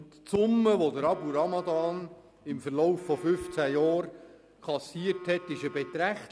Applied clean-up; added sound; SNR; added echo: none; Telephone; 18 dB; none.